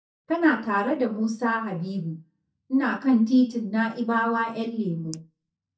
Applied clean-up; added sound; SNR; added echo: neural mask model DeepFilterNet 3.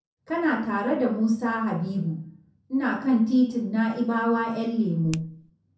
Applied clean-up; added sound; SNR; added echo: none; Finger snapping; 20 dB; reverberation time 0.6 s.